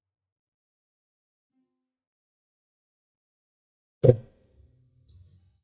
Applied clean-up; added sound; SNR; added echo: neural mask model DeepFilterNet 3.